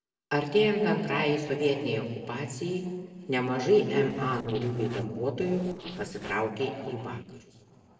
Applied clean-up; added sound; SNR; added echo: neural separator model SepFormer DNS4.